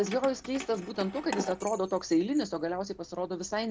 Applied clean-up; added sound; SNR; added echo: none; Keys jangling; 12 dB; none.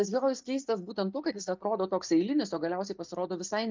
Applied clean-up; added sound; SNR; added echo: neural mask model DeepFilterNet 3.